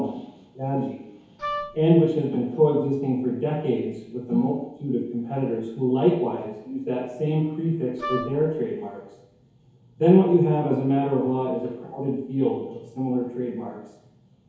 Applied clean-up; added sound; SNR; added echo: none; Wind instrument, woodwind instrument; 8 dB; reverberation time 1.0 s.